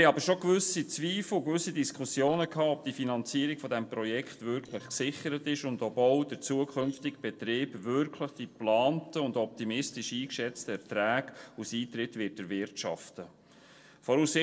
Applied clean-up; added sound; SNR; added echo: neural separator model SepFormer DNS4.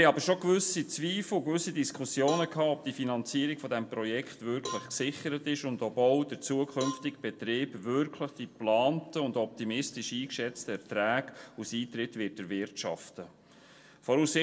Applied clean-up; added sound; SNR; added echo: none; Cowbell; 15 dB; reverberation time 0.8 s.